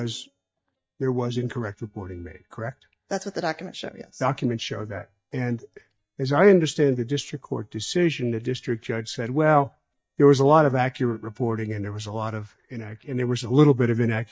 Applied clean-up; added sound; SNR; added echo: neural mask model DeepFilterNet 3.